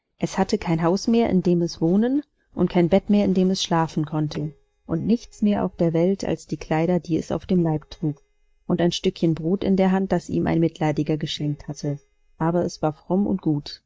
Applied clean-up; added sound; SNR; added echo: neural mask model DeepFilterNet 3.